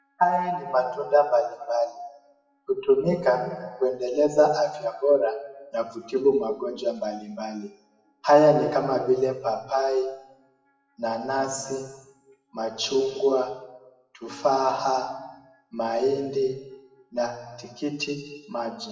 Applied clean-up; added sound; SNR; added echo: classical method WPE with log-MMSE.